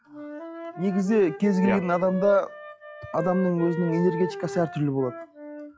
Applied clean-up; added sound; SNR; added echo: classical method log-MMSE.